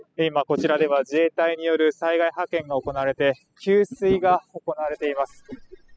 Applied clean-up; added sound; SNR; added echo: classical method spectral subtraction.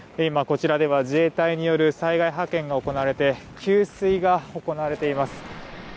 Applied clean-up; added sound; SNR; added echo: none; none; none; none.